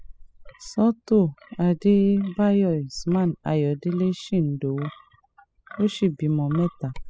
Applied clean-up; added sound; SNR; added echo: classical method spectral subtraction.